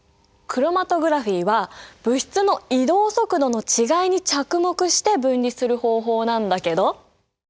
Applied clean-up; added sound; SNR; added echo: none; none; none; none.